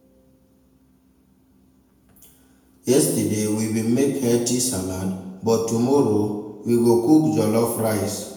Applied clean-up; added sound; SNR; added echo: none; none; none; reverberation time 0.8 s.